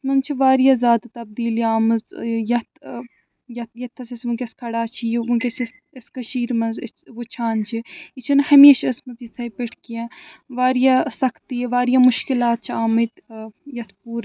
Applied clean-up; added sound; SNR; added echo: none; none; none; none.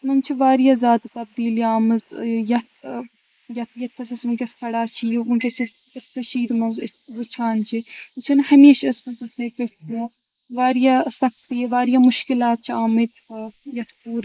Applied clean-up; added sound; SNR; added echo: neural mask model Resemble Enhance denoiser.